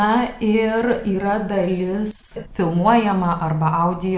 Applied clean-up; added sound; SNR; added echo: none; none; none; none.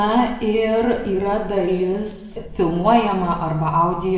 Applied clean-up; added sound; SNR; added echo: none; none; none; reverberation time 0.9 s.